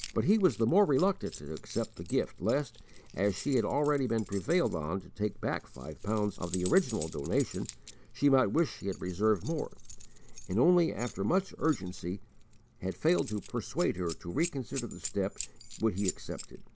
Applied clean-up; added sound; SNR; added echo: none; Keys jangling; 14 dB; none.